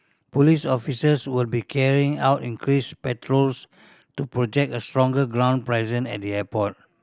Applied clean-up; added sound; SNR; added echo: none; none; none; none.